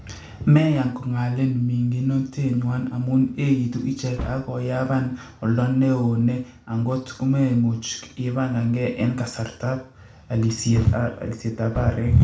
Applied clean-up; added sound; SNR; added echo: none; Wood; 20 dB; reverberation time 0.4 s.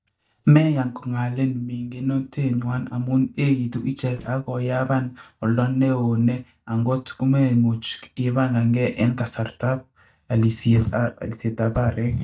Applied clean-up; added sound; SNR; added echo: neural mask model DeepFilterNet 3.